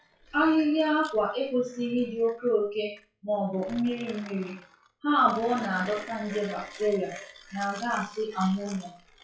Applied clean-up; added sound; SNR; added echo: classical method WPE with log-MMSE.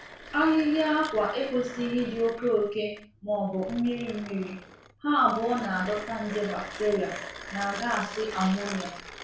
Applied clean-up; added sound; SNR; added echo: none; Mechanisms; 13 dB; reverberation time 0.4 s.